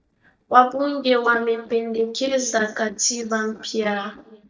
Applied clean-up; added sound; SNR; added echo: neural mask model DeepFilterNet 3.